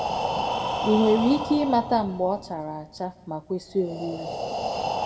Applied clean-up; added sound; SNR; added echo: none; Breathing; 4 dB; reverberation time 1.2 s.